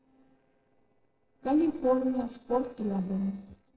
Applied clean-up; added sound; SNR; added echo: neural separator model SepFormer DNS4.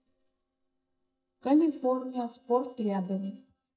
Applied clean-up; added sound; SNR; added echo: neural mask model DeepFilterNet 3.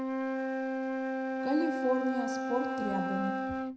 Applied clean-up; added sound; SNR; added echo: none; Wind instrument, woodwind instrument; -2 dB; reverberation time 0.7 s.